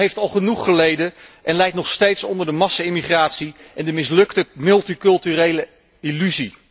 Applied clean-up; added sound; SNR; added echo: none; none; none; none.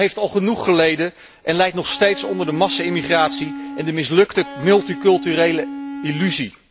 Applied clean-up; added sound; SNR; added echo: none; Electric guitar; 11 dB; none.